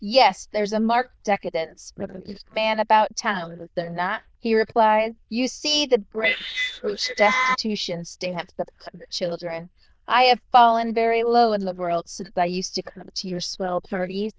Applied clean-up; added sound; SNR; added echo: neural diffusion model UNIVERSE++.